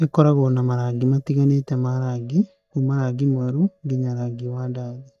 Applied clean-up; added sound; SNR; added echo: neural mask model DeepFilterNet 3.